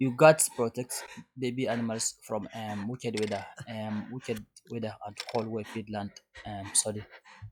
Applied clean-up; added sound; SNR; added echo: classical method log-MMSE.